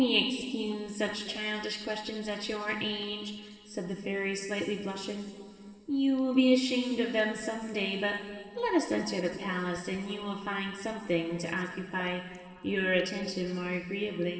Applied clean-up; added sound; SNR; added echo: neural separator model SepFormer DNS4.